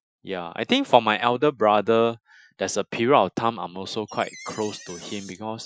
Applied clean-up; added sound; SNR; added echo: classical method Wiener filter.